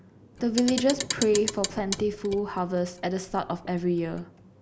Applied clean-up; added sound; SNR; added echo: none; Clock; 9 dB; none.